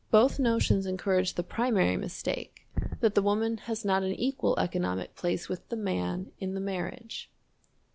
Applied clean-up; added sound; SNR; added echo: none; none; none; none.